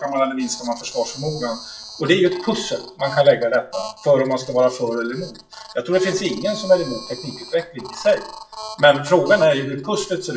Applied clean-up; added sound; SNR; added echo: classical method WPE with log-MMSE.